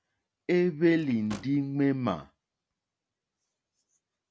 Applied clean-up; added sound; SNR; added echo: none; Drawer open or close / Wood; 19 dB; none.